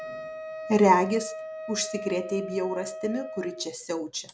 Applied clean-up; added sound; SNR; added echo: none; Wind instrument, woodwind instrument; 10 dB; none.